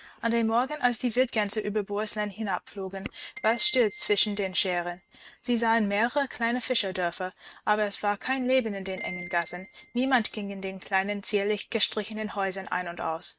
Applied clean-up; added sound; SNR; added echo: neural mask model RNNoise.